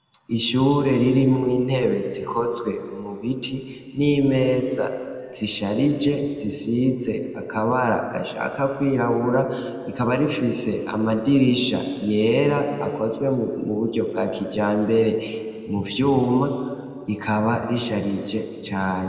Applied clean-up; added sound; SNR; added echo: none; none; none; reverberation time 2.2 s.